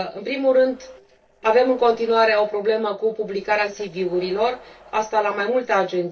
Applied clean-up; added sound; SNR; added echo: neural separator model SepFormer DNS4.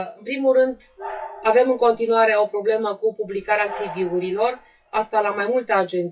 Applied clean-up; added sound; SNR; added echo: classical method WPE with log-MMSE.